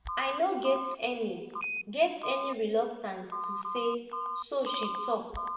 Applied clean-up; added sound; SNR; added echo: none; Telephone; 5 dB; reverberation time 1.0 s.